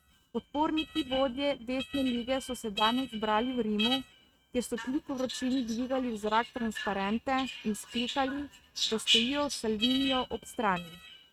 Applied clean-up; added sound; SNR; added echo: neural mask model RNNoise.